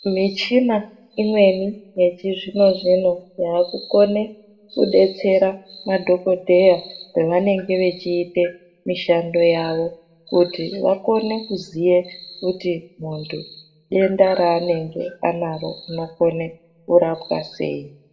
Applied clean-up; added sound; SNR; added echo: none; none; none; reverberation time 0.5 s.